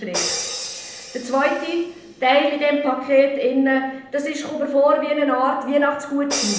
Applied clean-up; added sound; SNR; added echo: none; Crash cymbal; 12 dB; reverberation time 0.7 s.